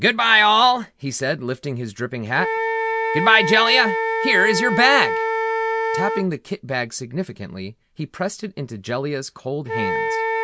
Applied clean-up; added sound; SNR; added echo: none; Wind instrument, woodwind instrument; 4 dB; none.